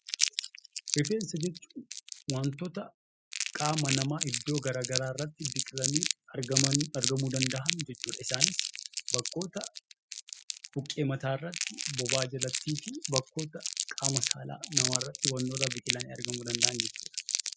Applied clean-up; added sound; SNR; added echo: classical method spectral subtraction.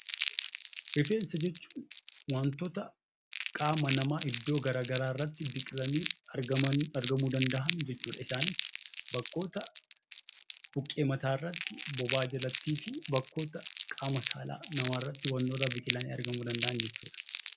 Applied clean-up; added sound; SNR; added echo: none; Crumpling, crinkling; -1 dB; none.